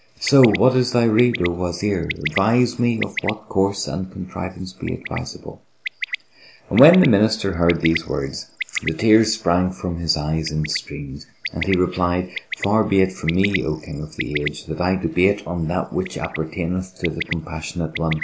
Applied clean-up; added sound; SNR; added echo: none; Bird; 13 dB; none.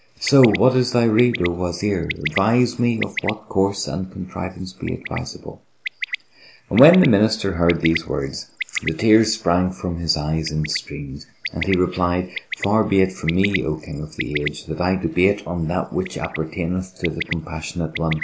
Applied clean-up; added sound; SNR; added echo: neural mask model Resemble Enhance denoiser.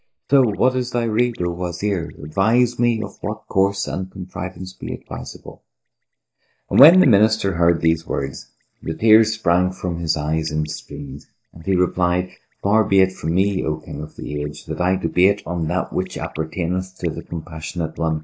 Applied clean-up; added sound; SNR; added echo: neural mask model DeepFilterNet 3.